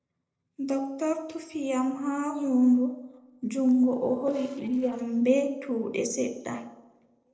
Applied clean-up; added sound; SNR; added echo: neural separator model SepFormer DNS4.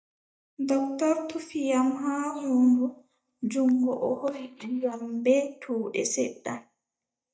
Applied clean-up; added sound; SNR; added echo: neural mask model DeepFilterNet 3.